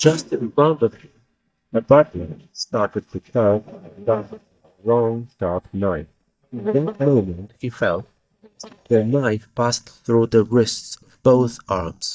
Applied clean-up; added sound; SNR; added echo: neural mask model DeepFilterNet 3.